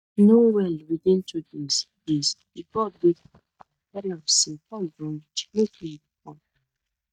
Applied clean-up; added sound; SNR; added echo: neural mask model DeepFilterNet 3.